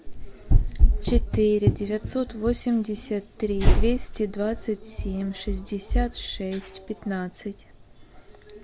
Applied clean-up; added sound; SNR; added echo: none; none; none; none.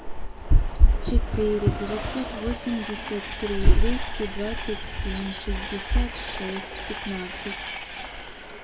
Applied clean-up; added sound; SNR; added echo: none; Train; 12 dB; reverberation time 2.3 s.